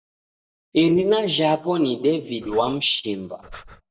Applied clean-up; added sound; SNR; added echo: neural mask model DeepFilterNet 3.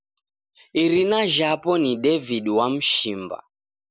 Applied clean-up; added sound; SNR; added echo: none; none; none; none.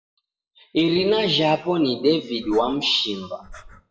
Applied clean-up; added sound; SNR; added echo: classical method WPE with log-MMSE.